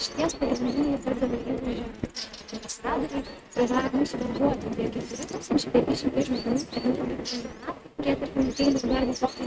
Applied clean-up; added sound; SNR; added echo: neural mask model RNNoise.